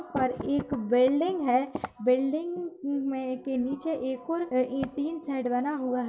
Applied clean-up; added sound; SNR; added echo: none; none; none; none.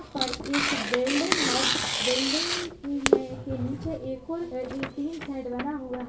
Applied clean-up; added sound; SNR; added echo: none; Tearing; -1 dB; reverberation time 0.3 s.